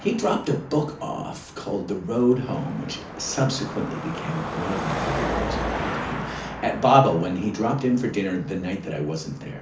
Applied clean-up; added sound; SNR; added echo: none; Car passing by / Traffic noise, roadway noise / Engine; 8 dB; reverberation time 0.4 s.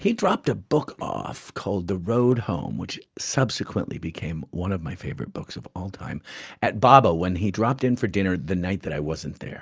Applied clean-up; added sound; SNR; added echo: none; none; none; none.